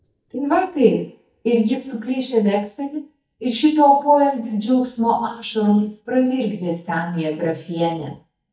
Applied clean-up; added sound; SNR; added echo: neural mask model DeepFilterNet 3.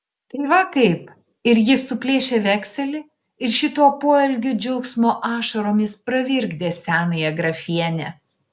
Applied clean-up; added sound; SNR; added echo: none; none; none; none.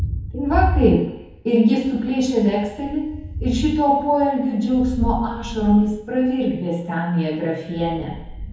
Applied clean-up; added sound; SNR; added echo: none; Thunder; 8 dB; reverberation time 2.0 s.